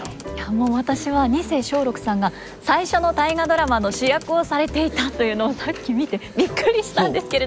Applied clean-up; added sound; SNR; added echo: none; Computer keyboard; 18 dB; none.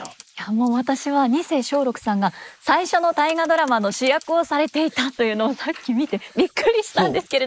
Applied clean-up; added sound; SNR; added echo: neural mask model Resemble Enhance denoiser.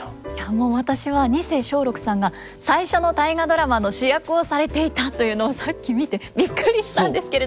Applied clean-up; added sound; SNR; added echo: none; none; none; none.